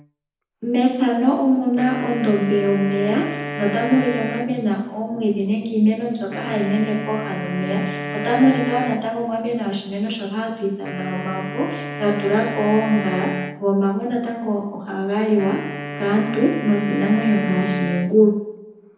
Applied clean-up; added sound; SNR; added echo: none; Wind instrument, woodwind instrument; 10 dB; reverberation time 0.9 s.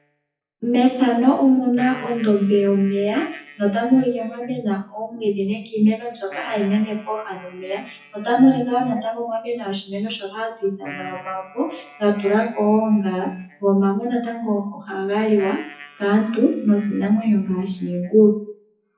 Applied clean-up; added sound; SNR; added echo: classical method WPE with log-MMSE.